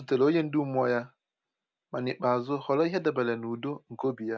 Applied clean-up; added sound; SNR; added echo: none; none; none; none.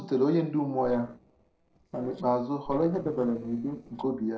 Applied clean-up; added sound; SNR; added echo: neural separator model SepFormer DNS4.